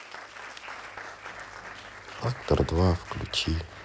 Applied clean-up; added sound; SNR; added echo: none; Applause; 12 dB; none.